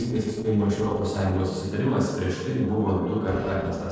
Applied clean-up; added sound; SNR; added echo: neural separator model SepFormer DNS4.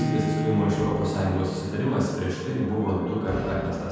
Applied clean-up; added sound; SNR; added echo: none; Bowed string instrument; 6 dB; reverberation time 1.2 s.